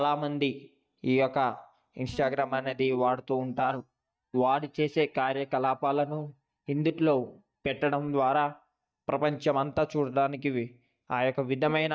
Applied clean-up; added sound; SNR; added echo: neural mask model DeepFilterNet 3.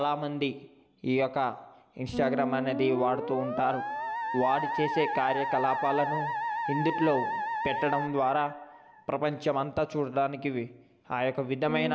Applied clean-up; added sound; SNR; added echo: none; Musical instrument; 5 dB; none.